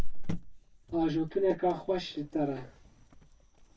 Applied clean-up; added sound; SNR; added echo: none; Cricket; 1 dB; reverberation time 0.1 s.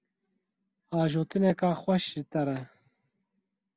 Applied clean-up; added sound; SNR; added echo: none; none; none; none.